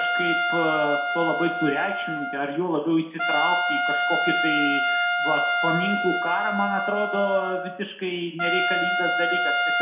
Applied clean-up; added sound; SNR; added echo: none; Trumpet; -2 dB; reverberation time 0.6 s.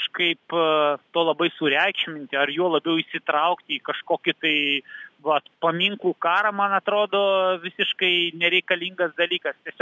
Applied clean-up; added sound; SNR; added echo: none; none; none; none.